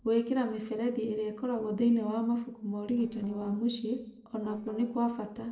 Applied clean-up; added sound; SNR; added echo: neural separator model SepFormer DNS4.